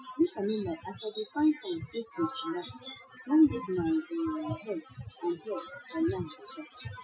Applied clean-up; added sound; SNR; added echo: classical method Wiener filter.